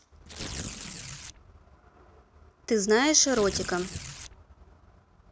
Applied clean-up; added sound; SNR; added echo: none; Tearing; 9 dB; none.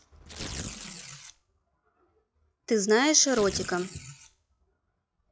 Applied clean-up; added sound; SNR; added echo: classical method log-MMSE.